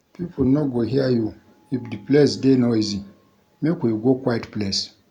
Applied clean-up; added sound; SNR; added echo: none; none; none; none.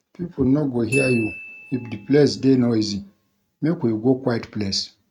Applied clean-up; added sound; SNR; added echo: neural mask model RNNoise.